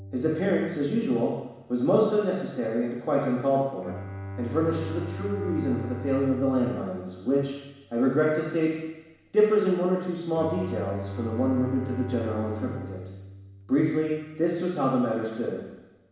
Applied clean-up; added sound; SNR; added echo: none; Bowed string instrument; 13 dB; reverberation time 1.1 s.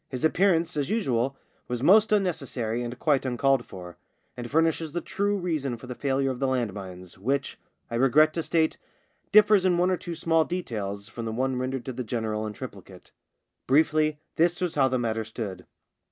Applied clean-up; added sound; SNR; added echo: none; none; none; none.